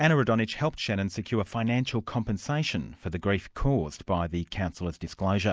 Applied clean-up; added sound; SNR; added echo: none; none; none; none.